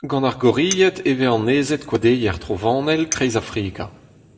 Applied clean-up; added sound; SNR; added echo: none; Chink, clink; 16 dB; reverberation time 1.1 s.